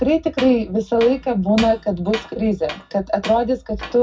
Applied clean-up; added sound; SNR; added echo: none; Tools; 16 dB; reverberation time 0.4 s.